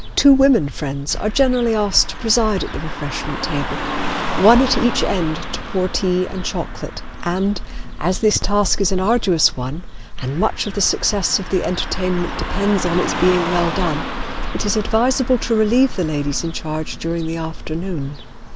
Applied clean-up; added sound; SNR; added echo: none; Car passing by / Traffic noise, roadway noise; 11 dB; none.